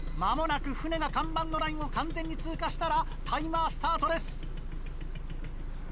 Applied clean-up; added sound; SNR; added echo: none; none; none; none.